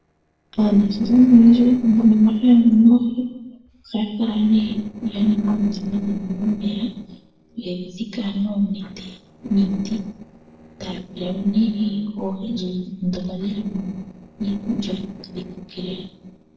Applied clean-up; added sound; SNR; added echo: neural separator model SepFormer DNS4.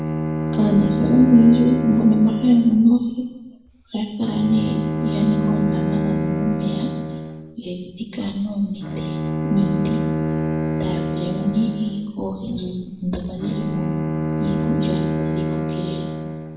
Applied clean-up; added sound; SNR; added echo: none; Bowed string instrument; 3 dB; reverberation time 1.0 s.